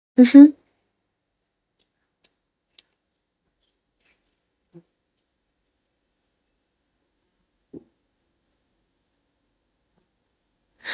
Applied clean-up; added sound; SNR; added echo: neural mask model DeepFilterNet 3.